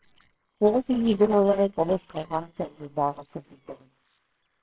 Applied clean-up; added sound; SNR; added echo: neural separator model SepFormer WHAMR!.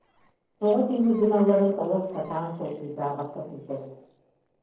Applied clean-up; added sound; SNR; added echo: neural separator model SepFormer DNS4.